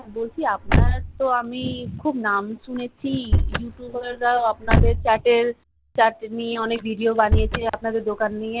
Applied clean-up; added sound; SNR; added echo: none; Slam / Car; 1 dB; none.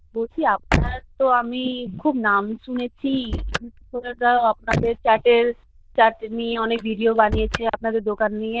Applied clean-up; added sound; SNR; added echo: neural diffusion model UNIVERSE++.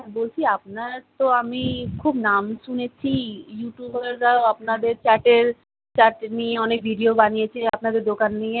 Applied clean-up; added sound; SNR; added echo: none; none; none; none.